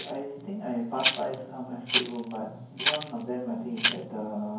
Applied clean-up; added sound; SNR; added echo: none; Rattle (instrument); 0 dB; reverberation time 0.9 s.